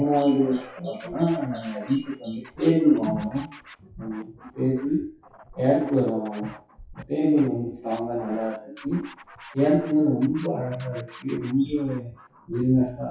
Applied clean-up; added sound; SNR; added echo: classical method WPE with log-MMSE.